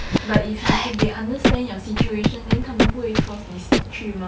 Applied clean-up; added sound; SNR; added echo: none; Scratching (performance technique); -4 dB; none.